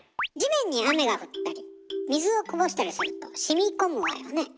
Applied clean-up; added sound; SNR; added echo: none; none; none; none.